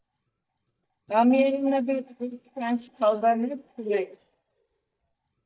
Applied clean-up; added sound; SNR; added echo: neural mask model DeepFilterNet 3.